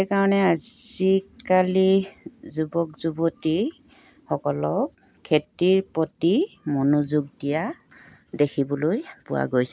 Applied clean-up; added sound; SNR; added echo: none; none; none; none.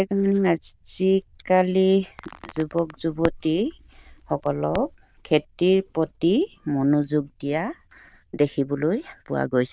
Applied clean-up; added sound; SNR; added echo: neural diffusion model UNIVERSE++.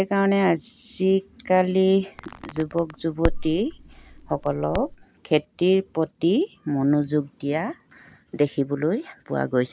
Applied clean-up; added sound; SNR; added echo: none; Crackle; 8 dB; none.